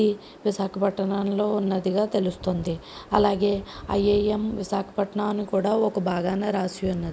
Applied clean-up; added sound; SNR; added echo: none; none; none; none.